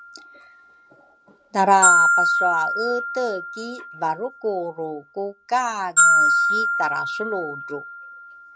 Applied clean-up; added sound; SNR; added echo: none; Glockenspiel; -3 dB; none.